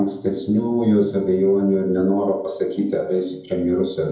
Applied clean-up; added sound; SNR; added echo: none; none; none; reverberation time 2.6 s.